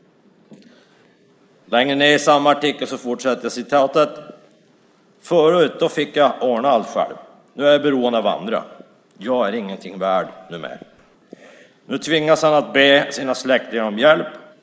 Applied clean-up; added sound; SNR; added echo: neural mask model Resemble Enhance denoiser.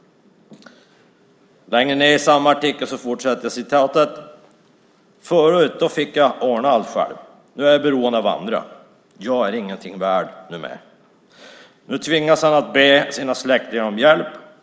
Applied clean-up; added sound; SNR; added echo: none; none; none; none.